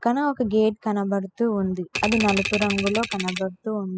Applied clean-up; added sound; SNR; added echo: classical method spectral subtraction.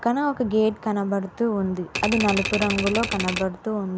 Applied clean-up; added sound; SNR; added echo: none; Typewriter; 5 dB; none.